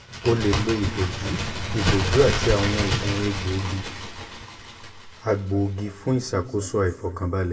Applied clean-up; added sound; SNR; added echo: none; Bird; 3 dB; reverberation time 1.4 s.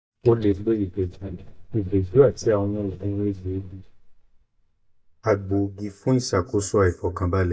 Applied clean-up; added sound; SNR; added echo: neural mask model DeepFilterNet 3.